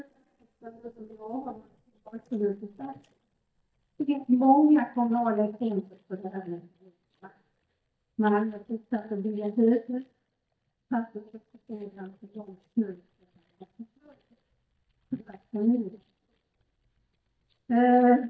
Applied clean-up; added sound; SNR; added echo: neural mask model DeepFilterNet 3.